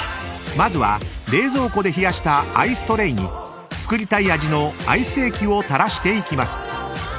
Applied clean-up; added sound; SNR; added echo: none; none; none; none.